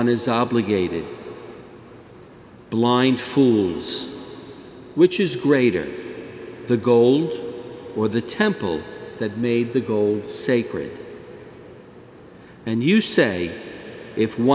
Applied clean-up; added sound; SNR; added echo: none; none; none; none.